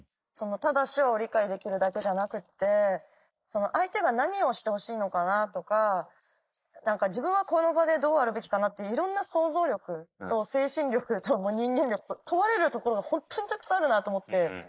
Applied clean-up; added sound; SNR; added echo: neural mask model Resemble Enhance denoiser.